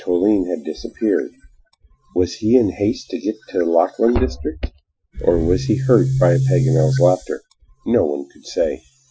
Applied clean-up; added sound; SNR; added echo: classical method Wiener filter.